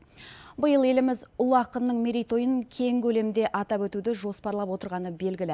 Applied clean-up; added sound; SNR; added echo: none; none; none; none.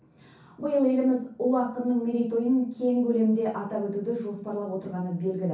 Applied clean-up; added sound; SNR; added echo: none; none; none; reverberation time 0.6 s.